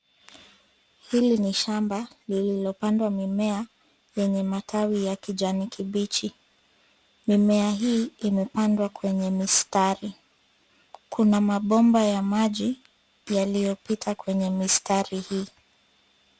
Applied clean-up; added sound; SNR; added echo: none; none; none; none.